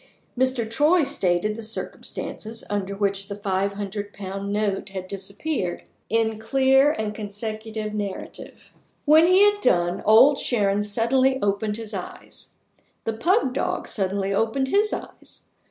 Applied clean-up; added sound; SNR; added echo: none; none; none; none.